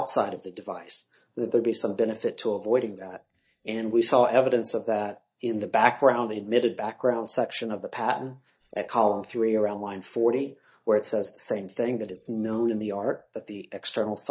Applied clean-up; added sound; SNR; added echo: neural mask model DeepFilterNet 3.